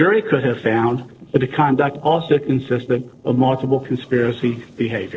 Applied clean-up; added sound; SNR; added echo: neural separator model SepFormer DNS4.